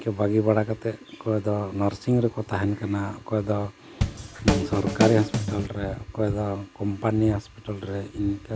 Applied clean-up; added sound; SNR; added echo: none; Drum kit; 0 dB; none.